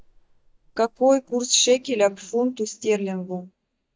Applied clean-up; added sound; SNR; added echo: neural mask model DeepFilterNet 3.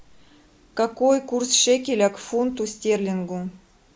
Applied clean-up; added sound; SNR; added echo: none; none; none; none.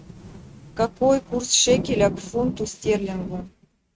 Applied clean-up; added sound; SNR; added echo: neural mask model RNNoise.